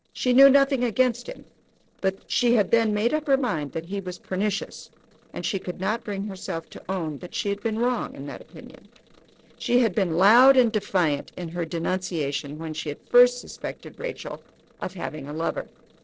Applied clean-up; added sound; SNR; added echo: neural separator model SepFormer DNS4.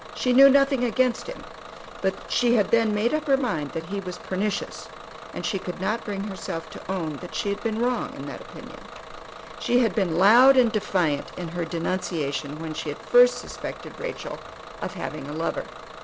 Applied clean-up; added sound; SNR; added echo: none; Bus / Engine; 15 dB; none.